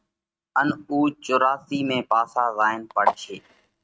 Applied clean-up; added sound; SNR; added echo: neural mask model RNNoise.